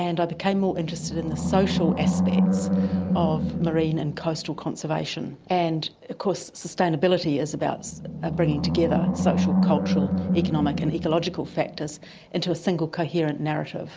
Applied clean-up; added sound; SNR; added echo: none; Animal; 1 dB; none.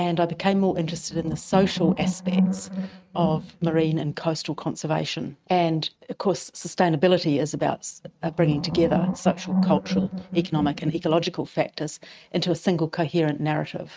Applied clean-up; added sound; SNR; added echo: neural mask model RNNoise.